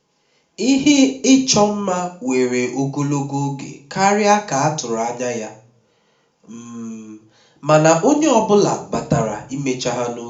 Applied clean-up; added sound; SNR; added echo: none; none; none; reverberation time 0.4 s.